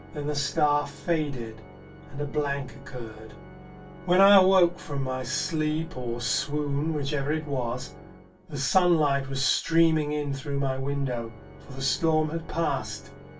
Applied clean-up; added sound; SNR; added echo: none; Organ; 19 dB; reverberation time 0.2 s.